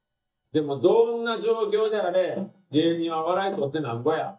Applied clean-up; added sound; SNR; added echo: neural mask model DeepFilterNet 3.